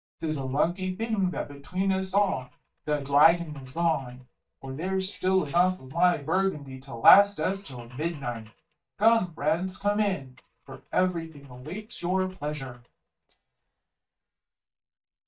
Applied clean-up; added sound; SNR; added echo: neural mask model DeepFilterNet 3.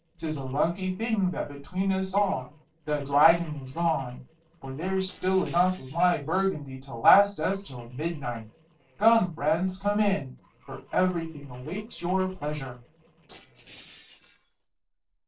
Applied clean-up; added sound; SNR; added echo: neural separator model SepFormer DNS4.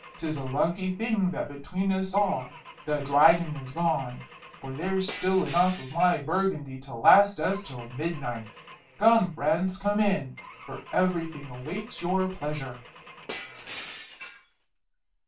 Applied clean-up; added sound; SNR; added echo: none; Glass / Engine / Car; 19 dB; reverberation time 0.2 s.